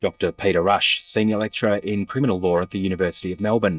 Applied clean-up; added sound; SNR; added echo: neural mask model DeepFilterNet 3.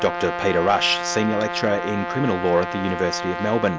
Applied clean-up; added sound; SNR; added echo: none; Brass instrument; 6 dB; none.